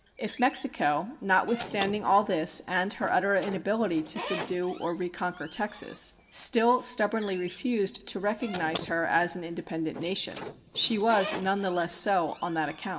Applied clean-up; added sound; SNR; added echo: none; Squeak / Slam; 14 dB; reverberation time 1.2 s.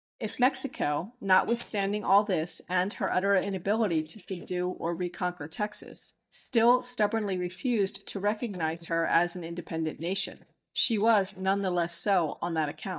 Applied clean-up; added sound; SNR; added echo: neural mask model DeepFilterNet 3.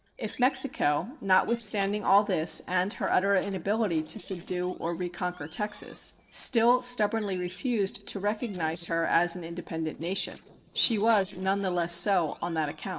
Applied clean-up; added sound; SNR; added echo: neural separator model SepFormer DNS4.